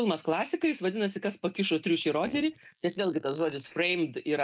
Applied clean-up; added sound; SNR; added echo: neural mask model Resemble Enhance denoiser.